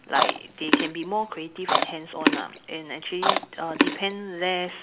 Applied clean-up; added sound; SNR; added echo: none; Chewing, mastication; -4 dB; none.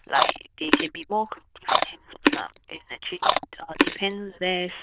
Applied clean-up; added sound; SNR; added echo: neural diffusion model UNIVERSE++.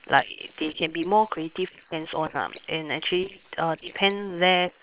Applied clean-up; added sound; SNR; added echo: neural separator model SepFormer WHAM!.